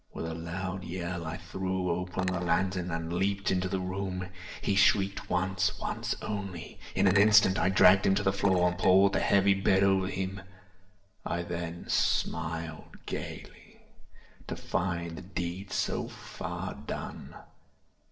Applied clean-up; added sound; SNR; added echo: neural separator model SepFormer DNS4.